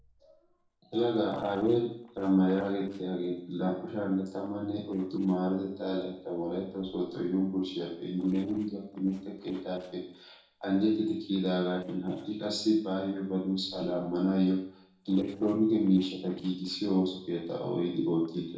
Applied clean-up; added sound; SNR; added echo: neural separator model SepFormer DNS4.